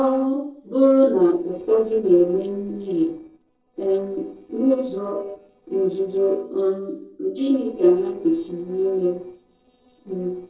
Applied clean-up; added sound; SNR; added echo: neural separator model SepFormer DNS4.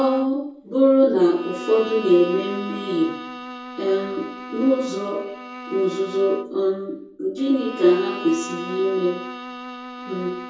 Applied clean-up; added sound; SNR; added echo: none; Bowed string instrument; 13 dB; reverberation time 0.6 s.